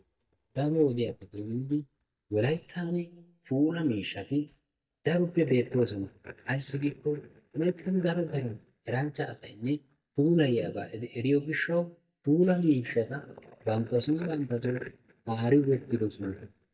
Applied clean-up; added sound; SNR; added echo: neural mask model DeepFilterNet 3.